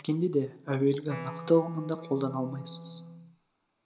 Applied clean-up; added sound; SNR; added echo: none; Wind instrument, woodwind instrument; 14 dB; reverberation time 1.6 s.